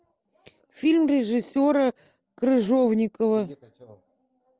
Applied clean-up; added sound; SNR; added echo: none; none; none; none.